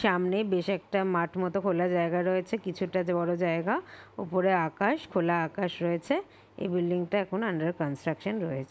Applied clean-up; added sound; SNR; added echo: none; none; none; none.